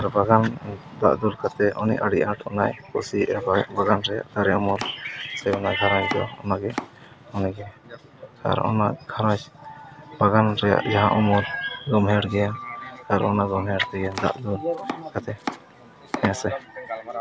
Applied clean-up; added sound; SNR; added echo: none; Domestic sounds, home sounds; 13 dB; none.